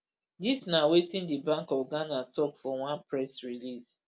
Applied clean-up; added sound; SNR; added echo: none; none; none; none.